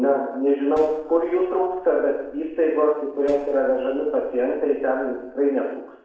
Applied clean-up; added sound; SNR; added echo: neural separator model SepFormer DNS4.